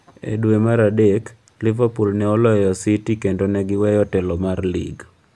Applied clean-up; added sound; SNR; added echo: none; none; none; none.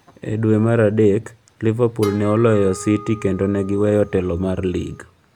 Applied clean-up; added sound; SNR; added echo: none; Harp; 18 dB; none.